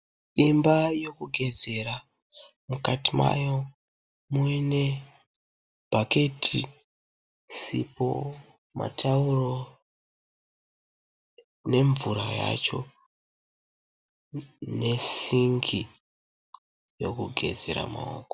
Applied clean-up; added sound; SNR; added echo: none; none; none; none.